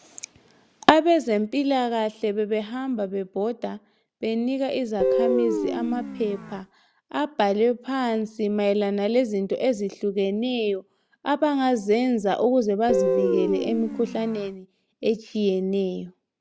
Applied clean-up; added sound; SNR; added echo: none; Guitar; 1 dB; none.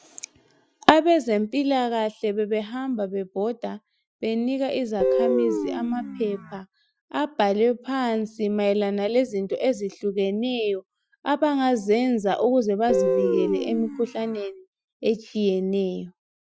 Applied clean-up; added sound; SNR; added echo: classical method Wiener filter.